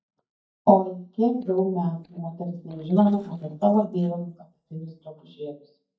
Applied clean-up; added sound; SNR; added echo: neural mask model DeepFilterNet 3.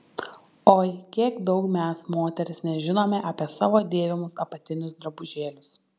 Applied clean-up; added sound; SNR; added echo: none; none; none; none.